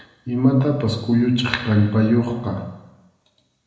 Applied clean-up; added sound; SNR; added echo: none; none; none; reverberation time 0.9 s.